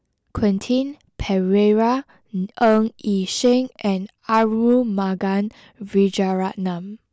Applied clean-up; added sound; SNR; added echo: none; none; none; none.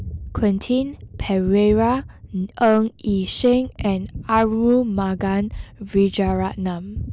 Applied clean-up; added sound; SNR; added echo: none; Gunshot, gunfire; 13 dB; none.